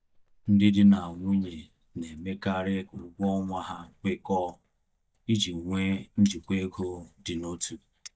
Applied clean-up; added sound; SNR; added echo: neural mask model DeepFilterNet 3.